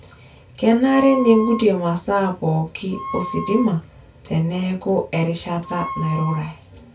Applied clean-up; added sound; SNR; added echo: none; Wind instrument, woodwind instrument; 12 dB; reverberation time 0.2 s.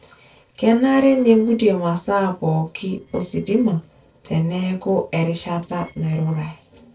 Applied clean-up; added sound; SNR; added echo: neural separator model SepFormer DNS4.